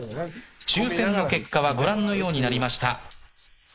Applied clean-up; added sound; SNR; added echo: neural mask model Resemble Enhance denoiser.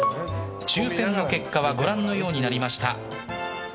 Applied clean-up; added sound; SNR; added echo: none; none; none; none.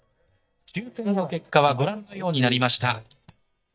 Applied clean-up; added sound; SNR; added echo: neural mask model DeepFilterNet 3.